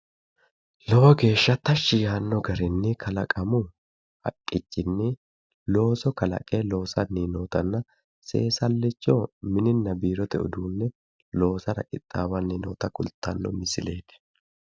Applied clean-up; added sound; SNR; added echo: none; none; none; none.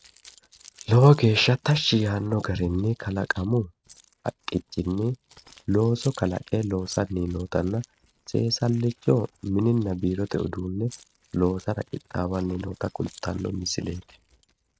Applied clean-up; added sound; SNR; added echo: neural mask model RNNoise.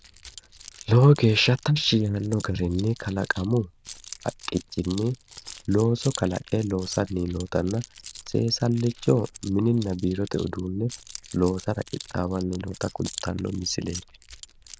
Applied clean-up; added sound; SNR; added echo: neural diffusion model UNIVERSE++.